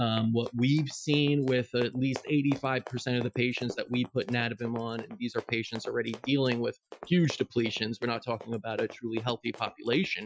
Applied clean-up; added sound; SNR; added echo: classical method Wiener filter.